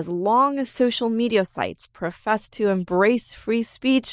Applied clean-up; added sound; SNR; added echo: none; none; none; none.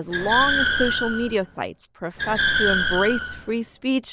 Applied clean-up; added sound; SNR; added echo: none; Car; 0 dB; none.